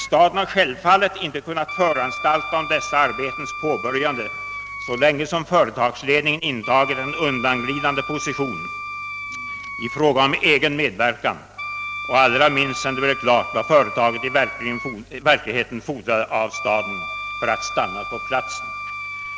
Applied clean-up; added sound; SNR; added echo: none; Wind instrument, woodwind instrument; 10 dB; none.